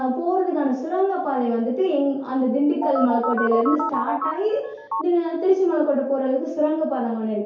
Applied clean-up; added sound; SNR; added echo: none; Telephone; 5 dB; reverberation time 2.4 s.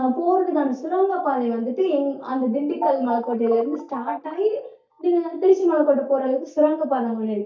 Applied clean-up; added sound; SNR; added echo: neural mask model DeepFilterNet 3.